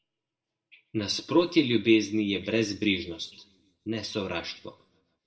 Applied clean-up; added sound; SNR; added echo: none; none; none; reverberation time 0.6 s.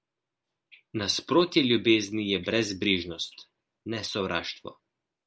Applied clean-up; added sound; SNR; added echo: none; none; none; none.